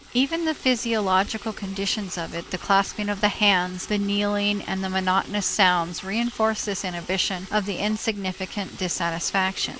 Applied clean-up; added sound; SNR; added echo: none; Liquid; 18 dB; none.